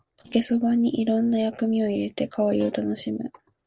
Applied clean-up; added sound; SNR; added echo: neural separator model SepFormer DNS4.